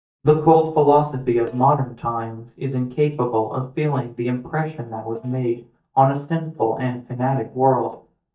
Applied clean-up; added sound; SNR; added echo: neural mask model DeepFilterNet 3.